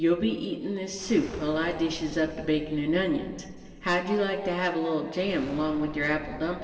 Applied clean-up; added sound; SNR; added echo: none; Explosion; 16 dB; reverberation time 2.1 s.